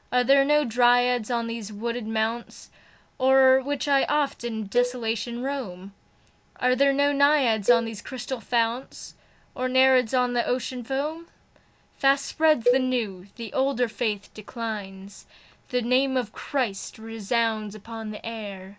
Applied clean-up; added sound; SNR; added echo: none; Cowbell; 5 dB; none.